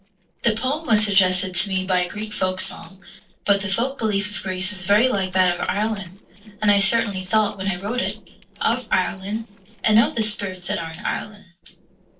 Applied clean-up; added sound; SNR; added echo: neural separator model SepFormer DNS4.